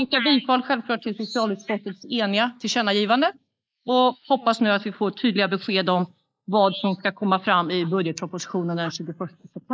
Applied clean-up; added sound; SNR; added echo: neural mask model Resemble Enhance denoiser.